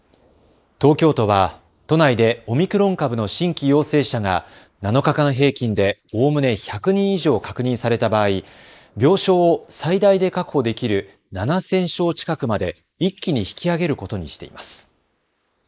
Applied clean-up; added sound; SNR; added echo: neural mask model Resemble Enhance denoiser.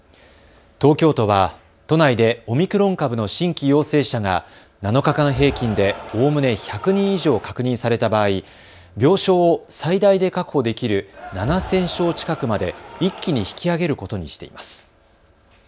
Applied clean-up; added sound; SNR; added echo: none; Cheering; 14 dB; none.